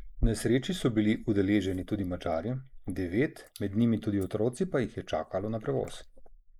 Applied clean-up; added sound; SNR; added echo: neural mask model Resemble Enhance denoiser.